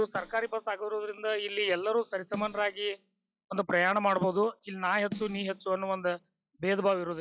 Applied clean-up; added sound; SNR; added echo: classical method log-MMSE.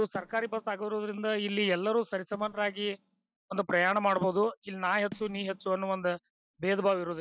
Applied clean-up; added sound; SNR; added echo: neural mask model DeepFilterNet 3.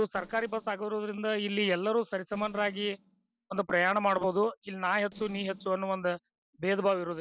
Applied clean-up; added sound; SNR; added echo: neural separator model SepFormer DNS4.